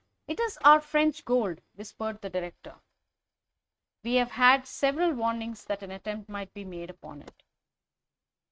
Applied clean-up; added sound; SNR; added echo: neural mask model RNNoise.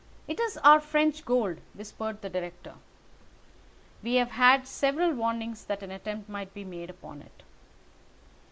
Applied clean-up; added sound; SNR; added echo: none; none; none; none.